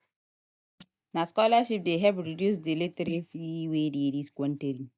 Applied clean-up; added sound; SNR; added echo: neural mask model DeepFilterNet 3.